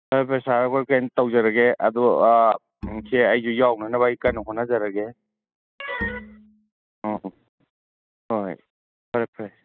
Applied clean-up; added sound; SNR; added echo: classical method spectral subtraction.